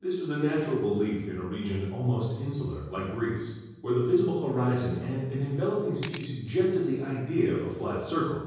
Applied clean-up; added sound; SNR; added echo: none; Camera; 10 dB; reverberation time 1.3 s.